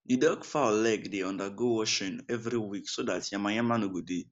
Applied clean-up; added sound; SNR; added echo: none; none; none; none.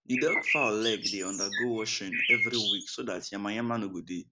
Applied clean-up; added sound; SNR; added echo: none; Bird; -2 dB; none.